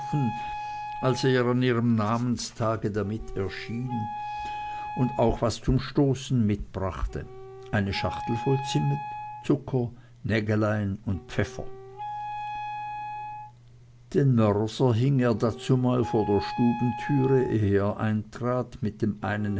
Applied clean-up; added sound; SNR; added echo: none; Wind instrument, woodwind instrument; 12 dB; none.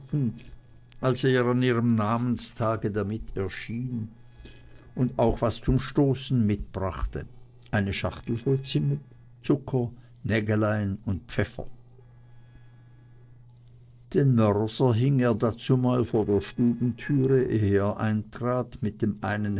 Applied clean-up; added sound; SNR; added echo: neural separator model SepFormer DNS4.